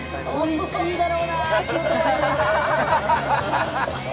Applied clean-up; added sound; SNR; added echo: none; none; none; none.